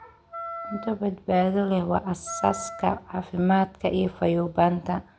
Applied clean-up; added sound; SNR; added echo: none; Wind instrument, woodwind instrument; 13 dB; none.